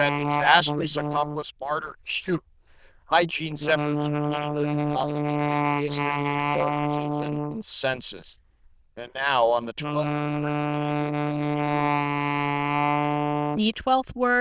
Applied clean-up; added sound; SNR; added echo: neural diffusion model UNIVERSE++.